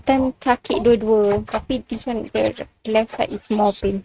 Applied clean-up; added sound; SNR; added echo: neural mask model RNNoise.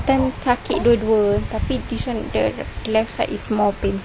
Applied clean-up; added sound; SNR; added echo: none; none; none; none.